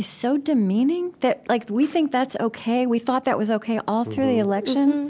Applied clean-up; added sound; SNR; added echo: none; none; none; none.